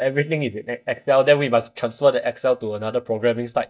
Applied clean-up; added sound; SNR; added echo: neural mask model DeepFilterNet 3.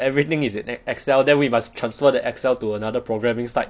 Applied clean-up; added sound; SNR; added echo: none; none; none; none.